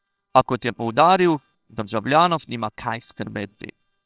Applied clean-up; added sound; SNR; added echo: neural separator model SepFormer WHAMR!.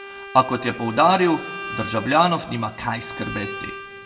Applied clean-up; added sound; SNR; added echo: none; Bowed string instrument; 13 dB; reverberation time 1.3 s.